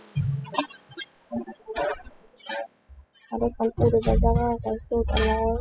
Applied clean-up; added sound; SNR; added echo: classical method spectral subtraction.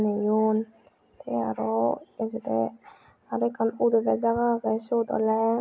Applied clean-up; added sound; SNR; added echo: none; none; none; none.